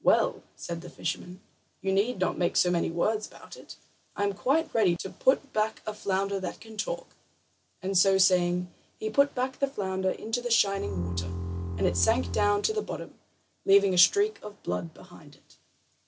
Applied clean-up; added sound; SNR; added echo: none; Bowed string instrument; 4 dB; none.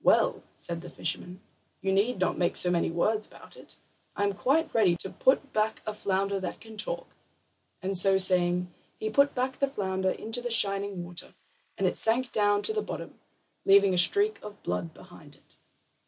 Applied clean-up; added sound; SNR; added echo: neural mask model Resemble Enhance denoiser.